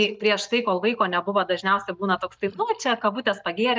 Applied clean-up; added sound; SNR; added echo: neural mask model DeepFilterNet 3.